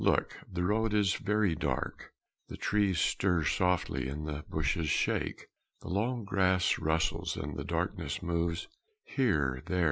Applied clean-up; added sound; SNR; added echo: none; none; none; none.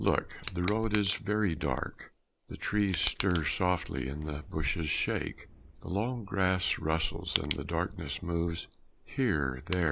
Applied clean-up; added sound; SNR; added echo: neural mask model Resemble Enhance denoiser.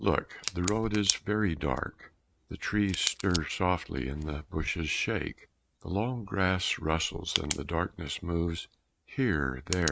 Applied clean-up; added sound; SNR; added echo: neural mask model RNNoise.